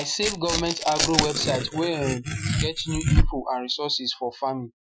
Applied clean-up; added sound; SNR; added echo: classical method Wiener filter.